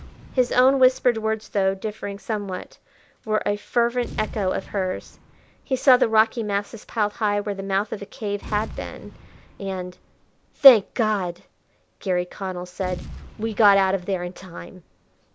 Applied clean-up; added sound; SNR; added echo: none; Boom; 19 dB; none.